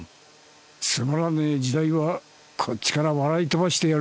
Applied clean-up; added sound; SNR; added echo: none; none; none; none.